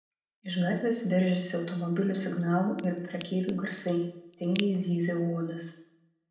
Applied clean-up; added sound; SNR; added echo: none; Crack; 11 dB; reverberation time 0.7 s.